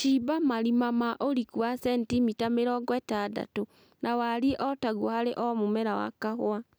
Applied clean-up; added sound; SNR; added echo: none; none; none; none.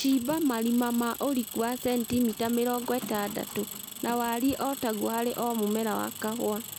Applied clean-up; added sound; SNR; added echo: none; Engine; 12 dB; none.